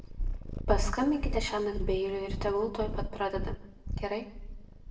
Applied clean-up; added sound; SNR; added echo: none; Purr; 1 dB; reverberation time 0.6 s.